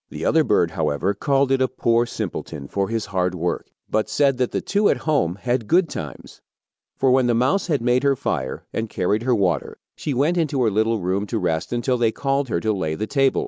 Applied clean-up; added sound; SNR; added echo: none; none; none; none.